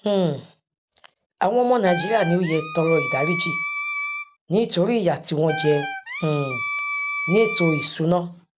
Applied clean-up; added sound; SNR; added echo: none; Wind instrument, woodwind instrument; 5 dB; none.